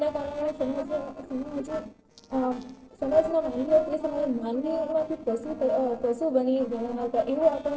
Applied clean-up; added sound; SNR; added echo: neural separator model SepFormer DNS4.